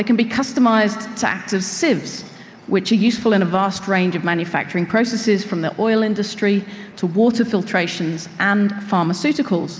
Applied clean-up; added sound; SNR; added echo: none; none; none; none.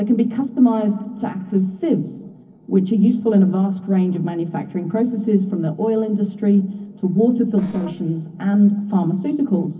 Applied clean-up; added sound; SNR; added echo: neural separator model SepFormer DNS4.